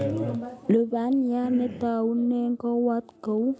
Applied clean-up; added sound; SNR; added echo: none; none; none; none.